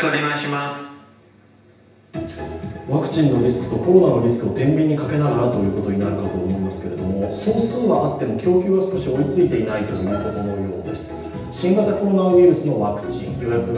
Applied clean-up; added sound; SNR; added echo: none; none; none; reverberation time 0.9 s.